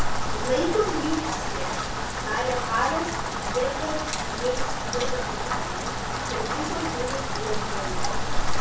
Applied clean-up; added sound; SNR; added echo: none; Rain; -4 dB; reverberation time 0.6 s.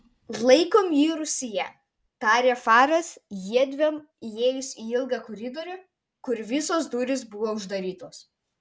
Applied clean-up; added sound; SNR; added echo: none; none; none; none.